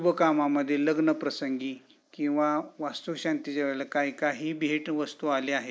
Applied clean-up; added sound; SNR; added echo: neural mask model Resemble Enhance denoiser.